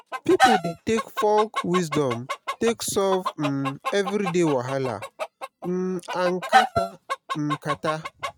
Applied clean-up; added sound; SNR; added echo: neural mask model RNNoise.